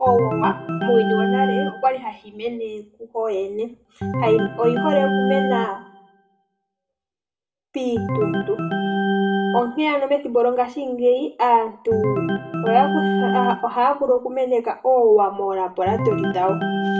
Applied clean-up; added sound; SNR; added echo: none; Organ; 3 dB; reverberation time 0.3 s.